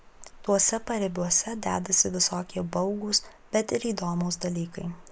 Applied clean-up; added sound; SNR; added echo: none; Water; 20 dB; none.